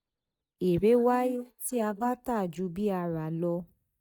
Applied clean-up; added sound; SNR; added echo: neural mask model DeepFilterNet 3.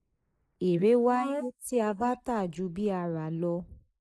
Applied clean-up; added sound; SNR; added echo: neural mask model Resemble Enhance denoiser.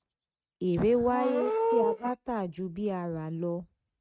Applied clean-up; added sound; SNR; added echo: neural mask model RNNoise.